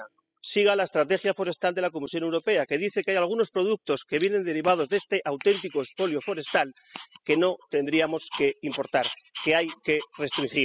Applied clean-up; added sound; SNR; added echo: classical method spectral subtraction.